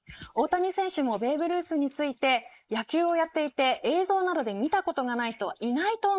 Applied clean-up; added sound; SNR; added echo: neural mask model Resemble Enhance denoiser.